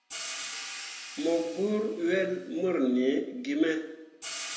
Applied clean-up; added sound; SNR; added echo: none; Hi-hat; 12 dB; reverberation time 0.7 s.